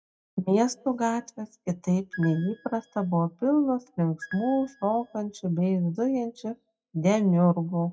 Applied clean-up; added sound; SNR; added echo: classical method WPE with log-MMSE.